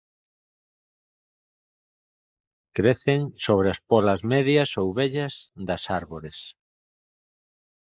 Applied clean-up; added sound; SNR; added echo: neural mask model Resemble Enhance denoiser.